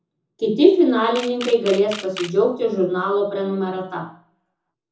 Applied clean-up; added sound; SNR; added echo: none; Camera; 15 dB; reverberation time 0.5 s.